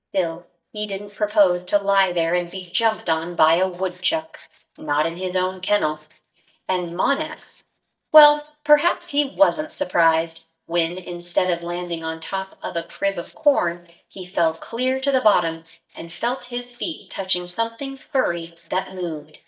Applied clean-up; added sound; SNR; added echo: neural mask model DeepFilterNet 3.